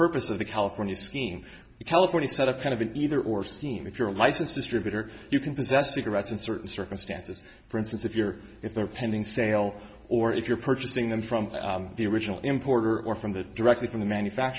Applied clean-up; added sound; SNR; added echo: none; none; none; none.